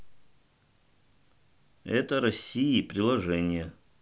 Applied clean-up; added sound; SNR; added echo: none; none; none; none.